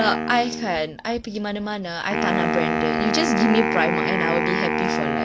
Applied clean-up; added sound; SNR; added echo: none; Wind instrument, woodwind instrument; 0 dB; none.